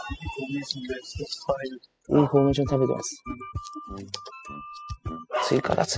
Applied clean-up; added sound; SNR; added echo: classical method spectral subtraction.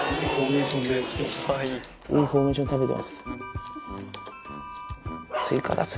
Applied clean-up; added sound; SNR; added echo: none; Bark; 12 dB; none.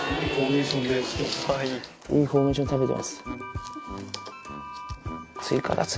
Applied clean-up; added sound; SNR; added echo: none; none; none; none.